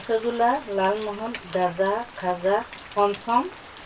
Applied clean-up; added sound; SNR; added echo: none; Rain; 15 dB; reverberation time 0.2 s.